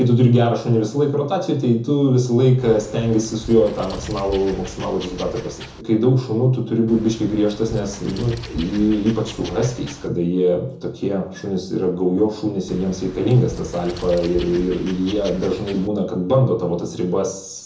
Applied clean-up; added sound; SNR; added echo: none; Wild animals; 15 dB; reverberation time 0.6 s.